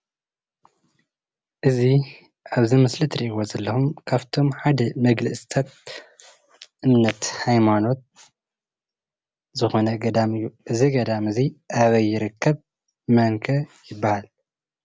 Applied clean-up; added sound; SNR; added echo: none; none; none; none.